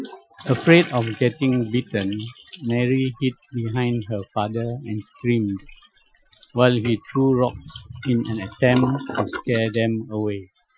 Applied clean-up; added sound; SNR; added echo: classical method Wiener filter.